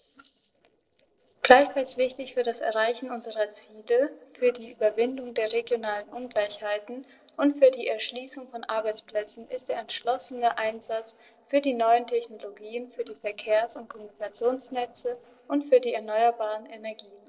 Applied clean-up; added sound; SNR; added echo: neural separator model SepFormer DNS4.